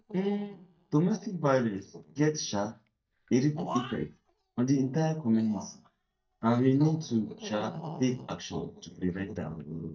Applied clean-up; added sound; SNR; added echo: neural mask model DeepFilterNet 3.